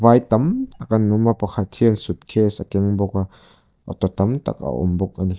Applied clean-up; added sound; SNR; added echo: neural mask model DeepFilterNet 3.